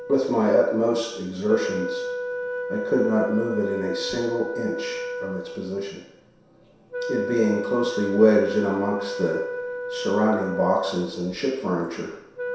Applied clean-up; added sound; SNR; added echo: none; Wind instrument, woodwind instrument; 7 dB; reverberation time 0.7 s.